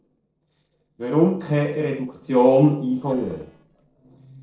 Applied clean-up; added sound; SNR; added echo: neural separator model SepFormer DNS4.